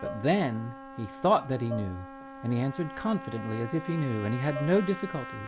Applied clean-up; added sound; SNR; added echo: none; Dishes, pots, and pans + Trumpet; 11 dB; none.